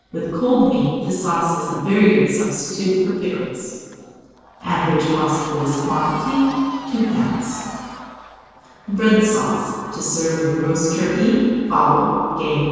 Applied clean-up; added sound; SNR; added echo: neural separator model SepFormer DNS4.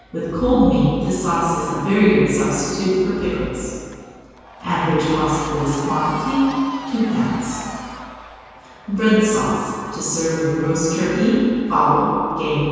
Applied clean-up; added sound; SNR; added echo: none; Crowd / Cheering; 19 dB; reverberation time 2.1 s.